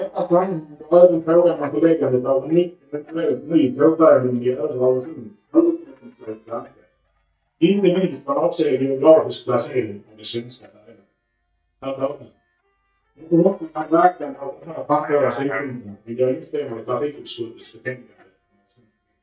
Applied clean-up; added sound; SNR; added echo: neural mask model DeepFilterNet 3.